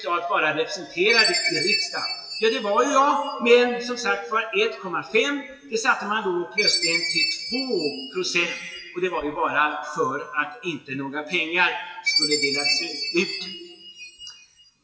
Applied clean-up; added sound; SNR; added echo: classical method WPE with log-MMSE.